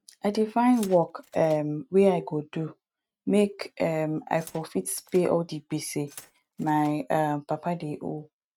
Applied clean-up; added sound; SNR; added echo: neural mask model RNNoise.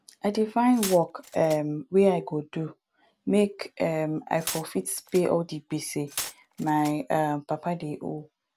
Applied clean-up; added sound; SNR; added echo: none; Glass; 11 dB; none.